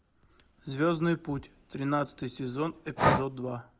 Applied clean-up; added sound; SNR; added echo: none; Breathing; 2 dB; none.